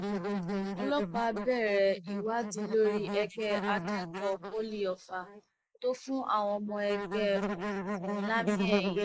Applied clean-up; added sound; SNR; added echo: neural mask model Resemble Enhance denoiser.